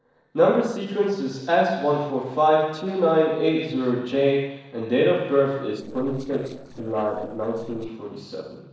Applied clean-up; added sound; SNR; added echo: neural separator model SepFormer DNS4.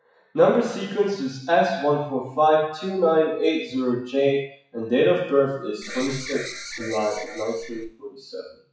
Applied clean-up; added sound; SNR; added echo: classical method WPE with log-MMSE.